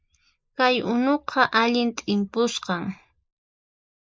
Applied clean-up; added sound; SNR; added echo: neural mask model Resemble Enhance denoiser.